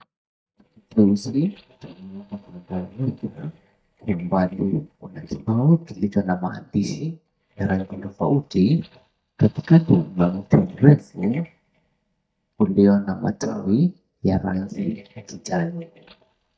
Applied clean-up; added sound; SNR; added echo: neural mask model DeepFilterNet 3.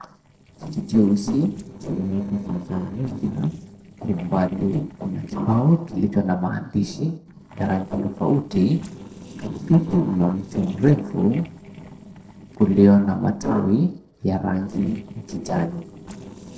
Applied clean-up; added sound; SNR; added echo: neural separator model SepFormer DNS4.